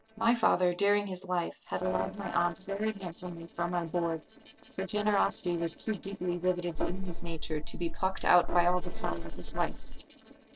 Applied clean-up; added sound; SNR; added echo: neural separator model SepFormer DNS4.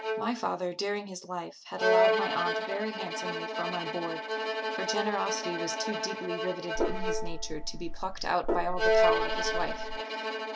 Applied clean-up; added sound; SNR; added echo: none; Bowed string instrument + Gong; -4 dB; none.